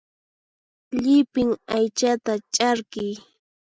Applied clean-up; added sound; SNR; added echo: none; none; none; none.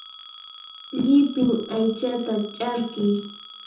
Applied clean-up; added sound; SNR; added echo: none; Telephone; 13 dB; reverberation time 0.6 s.